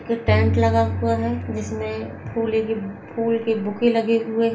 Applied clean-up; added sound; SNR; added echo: none; Tabla; 4 dB; reverberation time 0.3 s.